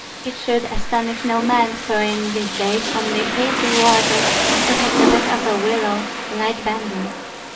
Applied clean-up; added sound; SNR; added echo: none; Rain; 0 dB; reverberation time 0.2 s.